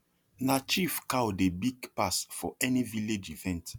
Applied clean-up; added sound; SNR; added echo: none; none; none; none.